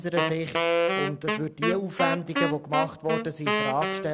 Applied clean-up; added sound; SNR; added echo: none; Wind instrument, woodwind instrument; -1 dB; none.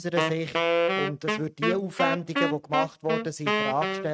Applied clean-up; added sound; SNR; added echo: neural mask model RNNoise.